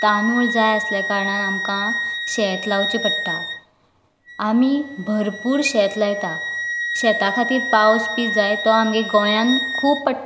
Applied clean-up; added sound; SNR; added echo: none; Wind instrument, woodwind instrument; 5 dB; none.